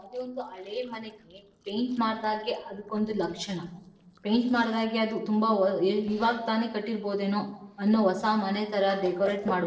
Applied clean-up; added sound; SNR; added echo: neural separator model SepFormer DNS4.